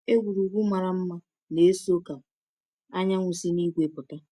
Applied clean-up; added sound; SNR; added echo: none; none; none; none.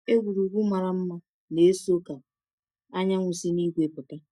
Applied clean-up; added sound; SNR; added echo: neural mask model DeepFilterNet 3.